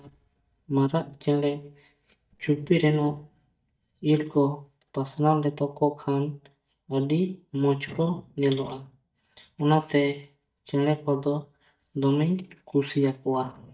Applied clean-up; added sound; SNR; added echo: neural mask model DeepFilterNet 3.